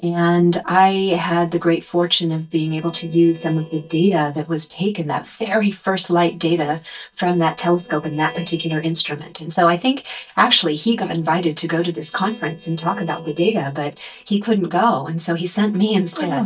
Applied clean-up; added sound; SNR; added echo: neural mask model DeepFilterNet 3.